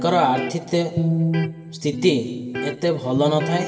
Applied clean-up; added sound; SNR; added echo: none; Electric guitar; 4 dB; reverberation time 2.0 s.